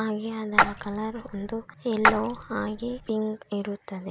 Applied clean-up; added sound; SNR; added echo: none; Splash, splatter; -3 dB; none.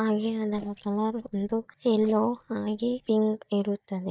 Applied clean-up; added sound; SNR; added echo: neural mask model DeepFilterNet 3.